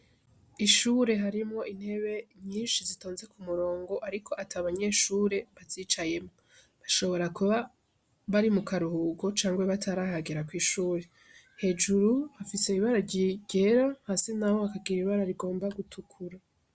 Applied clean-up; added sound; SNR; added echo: none; none; none; none.